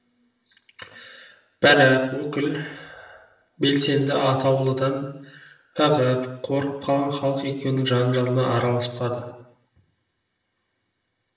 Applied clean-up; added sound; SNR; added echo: none; none; none; reverberation time 0.8 s.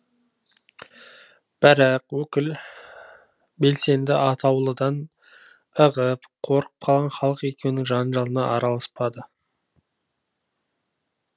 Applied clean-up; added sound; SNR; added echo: none; none; none; none.